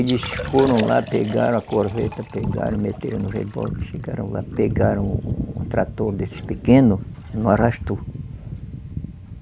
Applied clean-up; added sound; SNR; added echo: none; Liquid; 17 dB; none.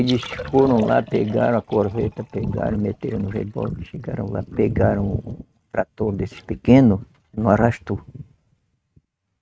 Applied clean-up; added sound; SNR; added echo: neural mask model RNNoise.